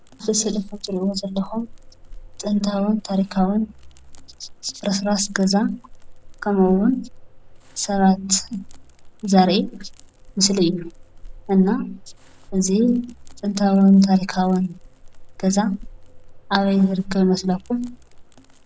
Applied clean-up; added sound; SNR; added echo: none; Crackle; 17 dB; none.